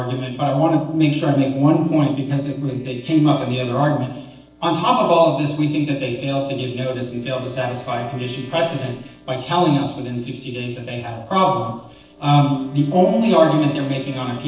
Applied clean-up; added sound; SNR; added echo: neural separator model SepFormer DNS4.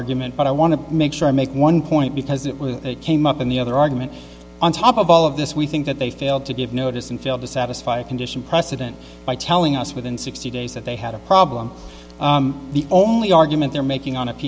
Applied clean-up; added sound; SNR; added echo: none; none; none; none.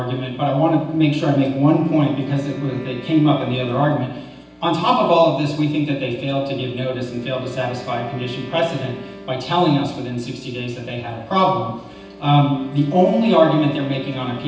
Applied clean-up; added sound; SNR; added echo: none; Wind instrument, woodwind instrument; 20 dB; reverberation time 0.9 s.